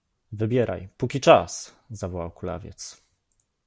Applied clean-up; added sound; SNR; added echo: none; none; none; none.